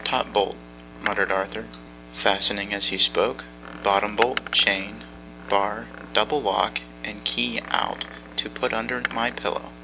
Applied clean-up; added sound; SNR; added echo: none; Door; 13 dB; none.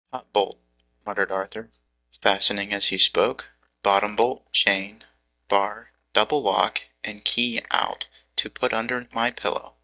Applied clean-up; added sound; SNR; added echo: neural mask model DeepFilterNet 3.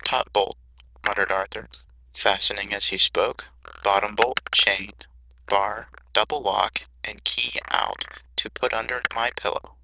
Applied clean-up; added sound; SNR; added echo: neural diffusion model UNIVERSE++.